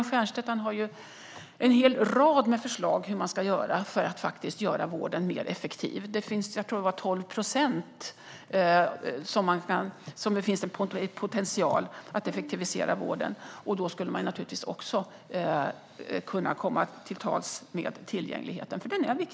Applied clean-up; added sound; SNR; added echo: none; Bowed string instrument; 18 dB; none.